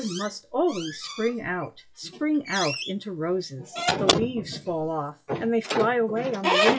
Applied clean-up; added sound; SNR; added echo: classical method WPE with log-MMSE.